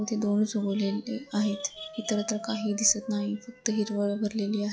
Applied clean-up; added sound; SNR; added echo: classical method log-MMSE.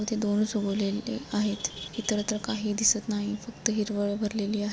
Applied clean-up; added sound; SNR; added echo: none; none; none; none.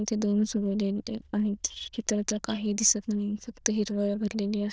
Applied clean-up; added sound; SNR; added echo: neural diffusion model UNIVERSE++.